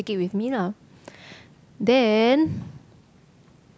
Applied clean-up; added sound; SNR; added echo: none; none; none; none.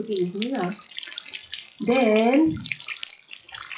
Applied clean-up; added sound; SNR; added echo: classical method WPE with log-MMSE.